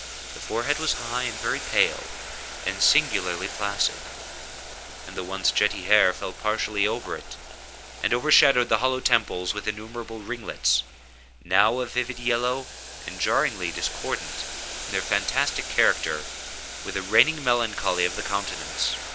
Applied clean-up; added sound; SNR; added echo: none; Boiling; 10 dB; none.